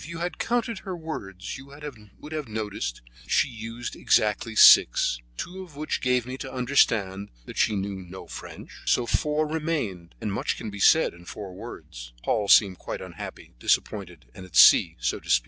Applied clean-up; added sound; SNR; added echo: none; none; none; none.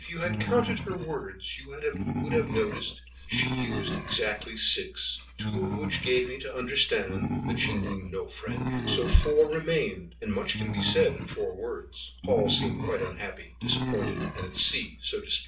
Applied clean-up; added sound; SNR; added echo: none; Animal; 6 dB; reverberation time 0.3 s.